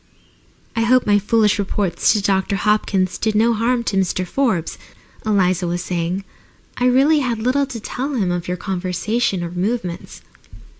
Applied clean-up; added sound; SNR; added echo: none; none; none; none.